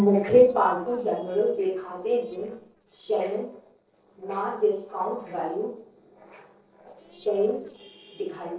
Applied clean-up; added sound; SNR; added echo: neural separator model SepFormer DNS4.